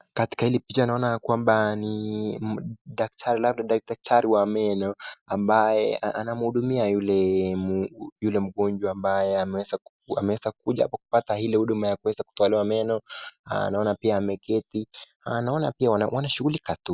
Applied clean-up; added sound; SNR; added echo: none; none; none; none.